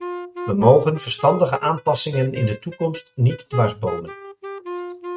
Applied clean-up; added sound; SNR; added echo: neural mask model RNNoise.